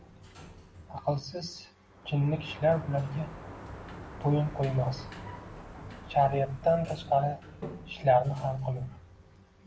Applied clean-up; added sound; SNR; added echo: none; Sliding door; 15 dB; none.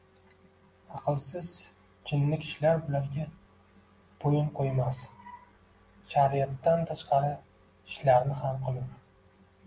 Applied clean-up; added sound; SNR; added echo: none; none; none; none.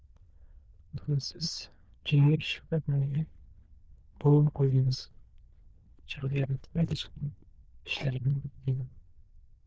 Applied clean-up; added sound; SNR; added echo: neural diffusion model UNIVERSE++.